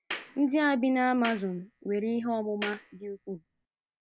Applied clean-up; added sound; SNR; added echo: none; Clapping; 13 dB; none.